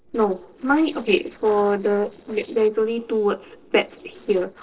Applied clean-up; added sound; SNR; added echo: neural separator model SepFormer DNS4.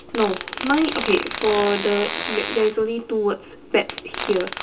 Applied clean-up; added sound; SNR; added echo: none; Fart; 8 dB; reverberation time 0.2 s.